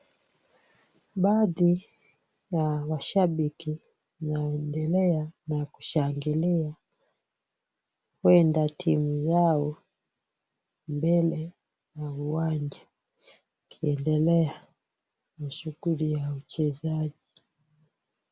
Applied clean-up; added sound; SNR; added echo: none; none; none; none.